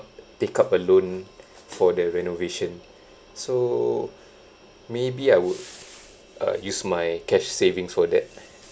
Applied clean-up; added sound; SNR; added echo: none; none; none; none.